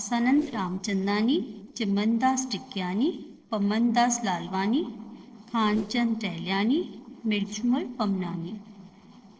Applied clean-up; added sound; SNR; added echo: neural separator model SepFormer DNS4.